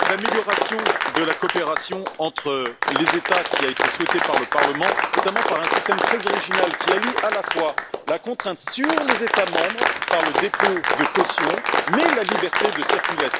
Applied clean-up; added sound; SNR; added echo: none; Applause; -3 dB; none.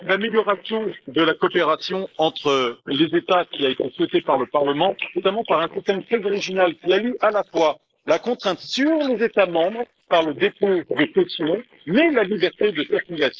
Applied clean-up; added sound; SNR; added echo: neural mask model Resemble Enhance denoiser.